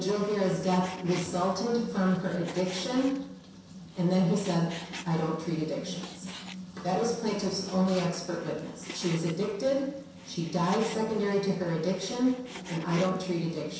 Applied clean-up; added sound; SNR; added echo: none; Frying (food); 17 dB; reverberation time 0.7 s.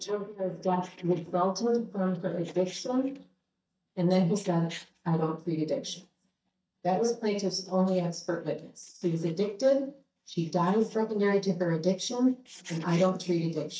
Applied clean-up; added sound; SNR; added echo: neural mask model DeepFilterNet 3.